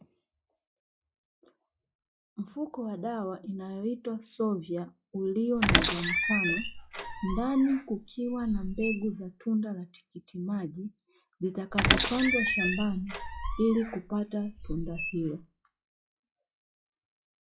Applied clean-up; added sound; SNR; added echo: classical method log-MMSE.